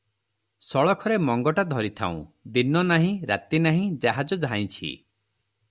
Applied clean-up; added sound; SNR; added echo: none; none; none; none.